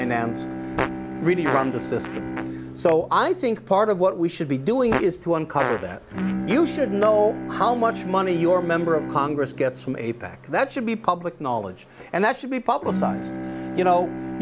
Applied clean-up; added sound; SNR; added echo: none; Fart + Bowed string instrument; 8 dB; none.